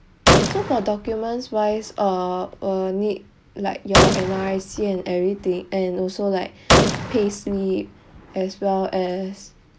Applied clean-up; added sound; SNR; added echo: none; Gunshot, gunfire; -1 dB; none.